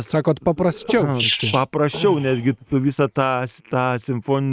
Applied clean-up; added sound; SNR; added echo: neural mask model RNNoise.